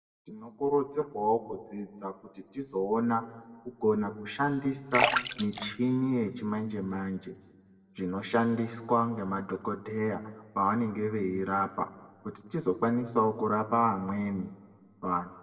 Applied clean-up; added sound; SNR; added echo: none; Splash, splatter; 2 dB; reverberation time 1.0 s.